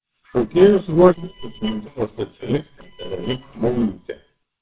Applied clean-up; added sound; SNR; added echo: neural separator model SepFormer WHAMR!.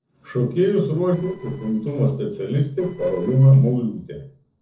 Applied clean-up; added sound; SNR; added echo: neural separator model SepFormer DNS4.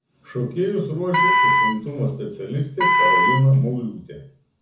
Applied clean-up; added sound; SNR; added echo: none; Wind instrument, woodwind instrument; -4 dB; reverberation time 0.6 s.